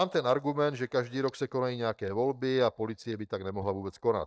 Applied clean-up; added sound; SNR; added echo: neural mask model DeepFilterNet 3.